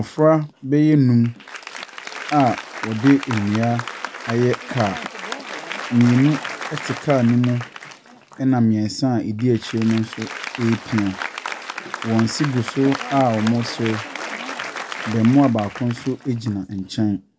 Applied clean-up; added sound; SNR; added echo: none; Applause; 12 dB; none.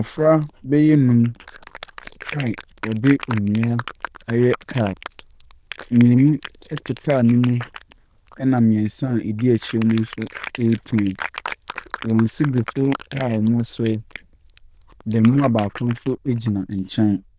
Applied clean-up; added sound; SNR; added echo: neural diffusion model UNIVERSE++.